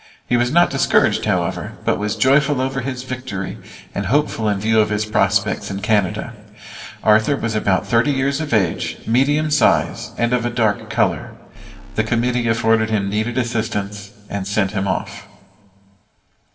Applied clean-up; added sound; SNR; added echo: none; Alarm; 17 dB; reverberation time 1.5 s.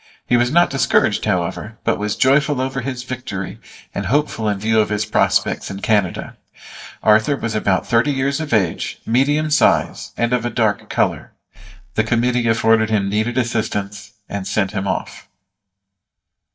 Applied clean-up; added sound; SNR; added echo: neural mask model DeepFilterNet 3.